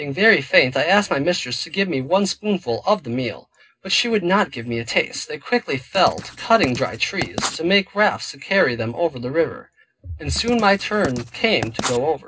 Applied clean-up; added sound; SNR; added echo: none; Writing; 10 dB; reverberation time 0.2 s.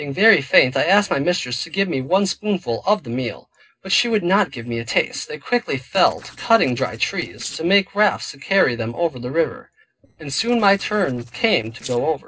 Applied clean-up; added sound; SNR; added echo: neural separator model SepFormer DNS4.